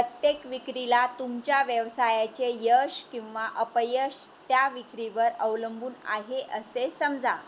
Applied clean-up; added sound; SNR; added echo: none; none; none; none.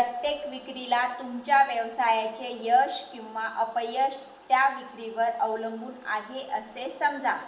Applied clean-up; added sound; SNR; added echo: none; none; none; reverberation time 0.7 s.